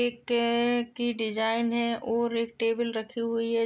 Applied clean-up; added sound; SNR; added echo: none; none; none; none.